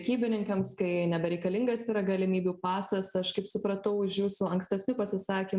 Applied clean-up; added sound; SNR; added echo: none; none; none; none.